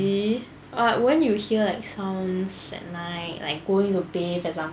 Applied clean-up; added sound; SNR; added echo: none; none; none; none.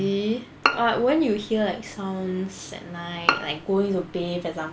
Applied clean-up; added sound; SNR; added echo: none; Bowed string instrument; 4 dB; none.